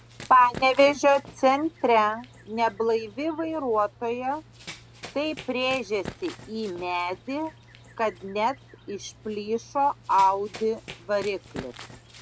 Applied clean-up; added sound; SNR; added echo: none; Run; 19 dB; none.